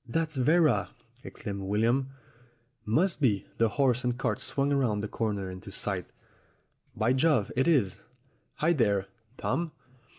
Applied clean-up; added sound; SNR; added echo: none; none; none; none.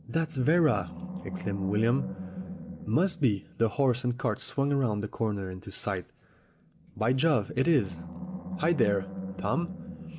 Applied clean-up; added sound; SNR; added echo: none; Animal; 11 dB; none.